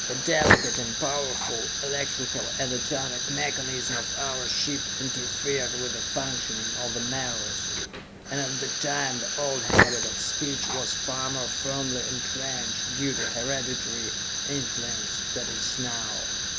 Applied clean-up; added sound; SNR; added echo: none; Fire; -4 dB; none.